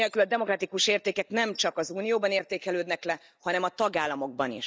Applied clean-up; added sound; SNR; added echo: neural mask model DeepFilterNet 3.